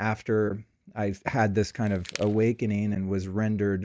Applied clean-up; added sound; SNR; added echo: none; Crackle; 18 dB; none.